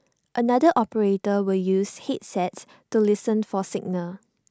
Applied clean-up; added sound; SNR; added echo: none; none; none; none.